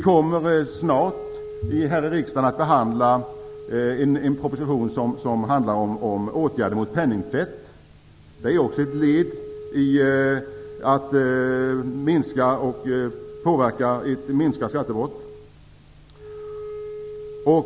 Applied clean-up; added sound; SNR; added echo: none; Wind instrument, woodwind instrument; 15 dB; none.